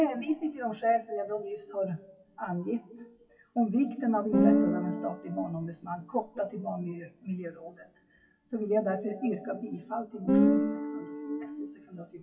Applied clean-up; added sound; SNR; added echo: classical method WPE with log-MMSE.